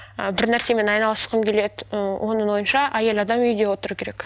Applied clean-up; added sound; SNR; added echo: none; none; none; none.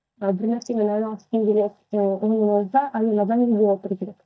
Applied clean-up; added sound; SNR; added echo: neural mask model DeepFilterNet 3.